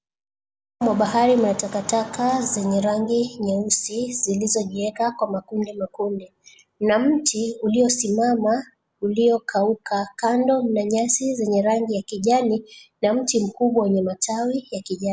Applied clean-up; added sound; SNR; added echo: none; none; none; none.